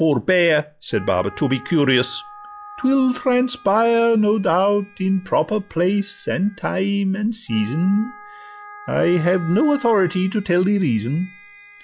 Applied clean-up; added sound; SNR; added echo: classical method log-MMSE.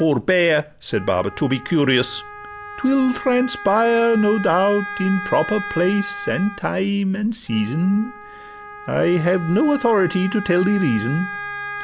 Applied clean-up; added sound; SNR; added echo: none; Wind instrument, woodwind instrument; 13 dB; none.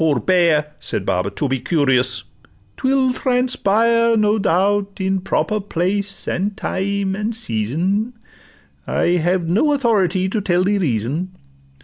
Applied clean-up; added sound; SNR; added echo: none; none; none; none.